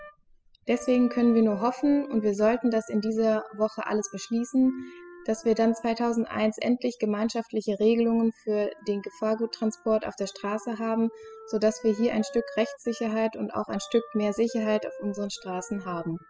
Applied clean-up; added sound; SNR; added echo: classical method spectral subtraction.